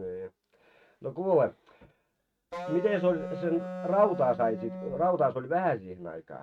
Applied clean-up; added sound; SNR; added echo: neural mask model RNNoise.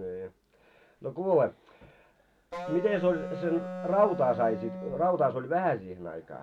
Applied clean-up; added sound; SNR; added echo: none; Wind instrument, woodwind instrument; 9 dB; none.